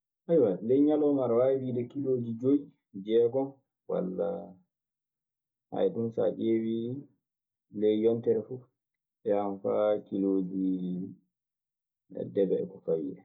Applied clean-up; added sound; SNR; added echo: none; none; none; none.